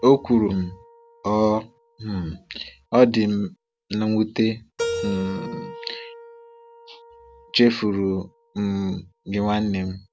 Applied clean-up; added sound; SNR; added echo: none; Keyboard (musical); 15 dB; none.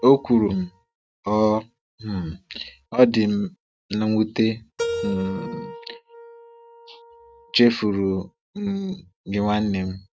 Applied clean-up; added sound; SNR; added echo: neural mask model RNNoise.